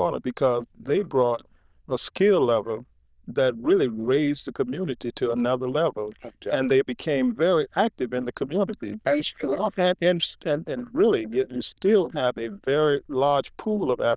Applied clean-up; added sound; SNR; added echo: neural diffusion model UNIVERSE++.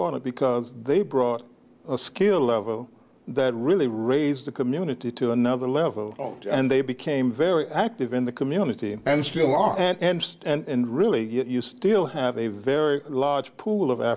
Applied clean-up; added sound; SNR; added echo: none; none; none; none.